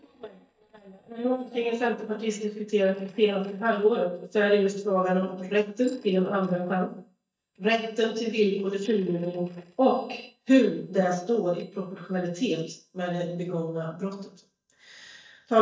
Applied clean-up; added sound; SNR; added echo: neural mask model DeepFilterNet 3.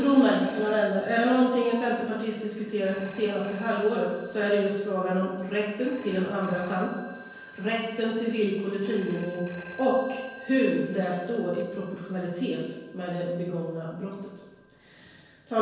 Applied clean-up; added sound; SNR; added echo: none; Telephone; 10 dB; reverberation time 1.2 s.